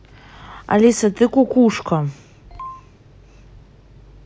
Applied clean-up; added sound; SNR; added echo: none; none; none; none.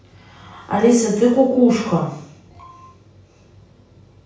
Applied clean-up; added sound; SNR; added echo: none; none; none; reverberation time 0.7 s.